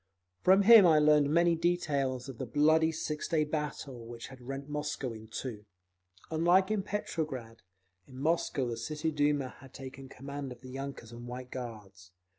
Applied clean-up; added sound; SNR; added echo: none; none; none; none.